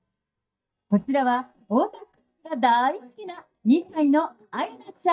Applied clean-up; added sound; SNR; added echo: neural mask model DeepFilterNet 3.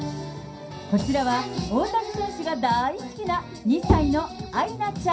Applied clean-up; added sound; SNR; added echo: none; Bowed string instrument; 1 dB; reverberation time 0.3 s.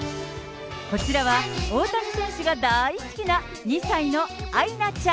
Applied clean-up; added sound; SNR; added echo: none; none; none; none.